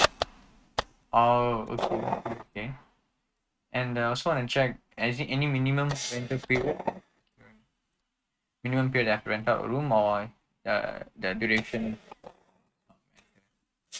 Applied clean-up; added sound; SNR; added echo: neural mask model RNNoise.